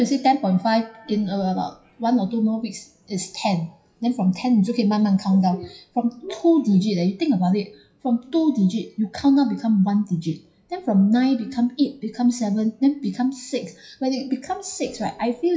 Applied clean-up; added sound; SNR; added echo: classical method WPE with log-MMSE.